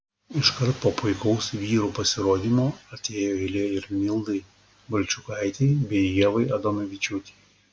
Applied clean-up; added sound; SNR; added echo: none; none; none; none.